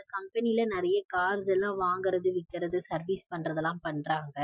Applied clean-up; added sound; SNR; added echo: classical method Wiener filter.